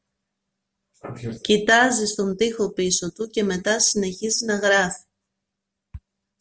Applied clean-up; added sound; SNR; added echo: none; none; none; none.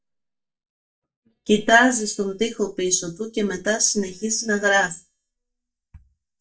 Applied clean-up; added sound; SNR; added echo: neural mask model DeepFilterNet 3.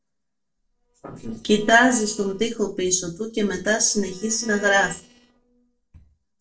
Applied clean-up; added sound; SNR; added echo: neural separator model SepFormer DNS4.